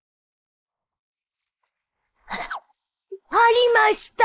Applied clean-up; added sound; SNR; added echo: neural mask model Resemble Enhance denoiser.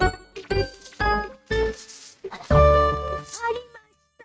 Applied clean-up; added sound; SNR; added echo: neural mask model RNNoise.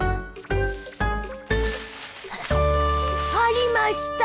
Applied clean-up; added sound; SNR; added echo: none; Keyboard (musical); 19 dB; none.